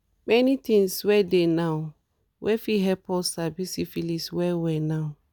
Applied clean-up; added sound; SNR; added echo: none; none; none; none.